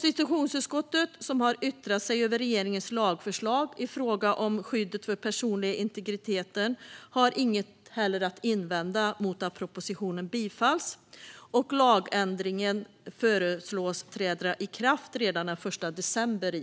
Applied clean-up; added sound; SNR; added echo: none; none; none; none.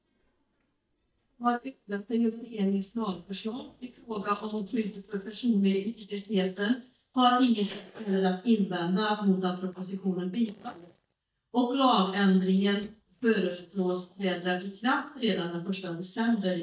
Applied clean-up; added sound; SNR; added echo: neural mask model DeepFilterNet 3.